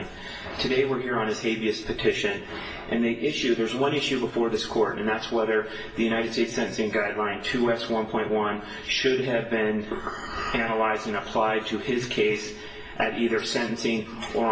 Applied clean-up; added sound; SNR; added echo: none; none; none; reverberation time 0.8 s.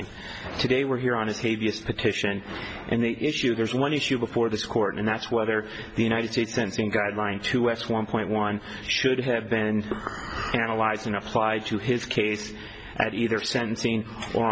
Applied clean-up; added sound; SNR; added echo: none; none; none; none.